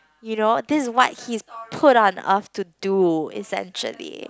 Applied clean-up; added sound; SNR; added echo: none; none; none; none.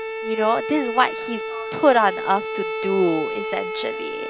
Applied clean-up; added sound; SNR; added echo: none; Bowed string instrument; 5 dB; none.